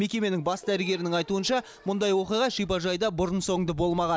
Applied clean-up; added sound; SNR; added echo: none; none; none; none.